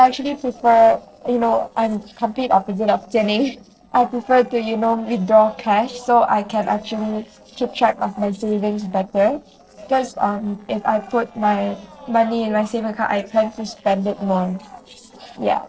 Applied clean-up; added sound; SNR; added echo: neural separator model SepFormer DNS4.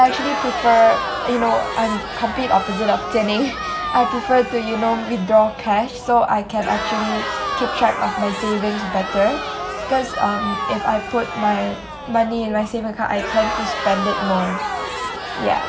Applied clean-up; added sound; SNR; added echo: none; Crowd; 6 dB; none.